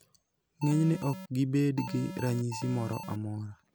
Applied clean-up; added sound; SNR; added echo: none; Alarm; 10 dB; none.